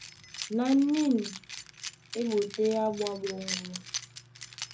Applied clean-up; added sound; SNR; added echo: none; Keys jangling; 11 dB; reverberation time 0.3 s.